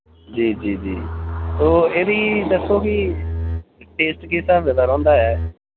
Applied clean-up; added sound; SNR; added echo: none; Bowed string instrument; 8 dB; none.